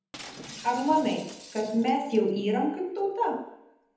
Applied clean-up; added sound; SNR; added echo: none; Shatter; 19 dB; reverberation time 1.0 s.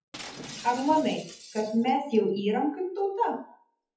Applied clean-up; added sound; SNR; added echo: classical method WPE with log-MMSE.